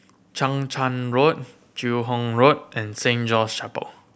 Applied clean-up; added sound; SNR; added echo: none; none; none; none.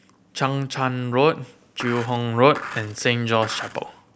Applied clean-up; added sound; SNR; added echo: none; Skateboard; 12 dB; none.